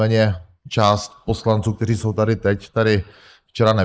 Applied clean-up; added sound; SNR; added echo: neural mask model Resemble Enhance denoiser.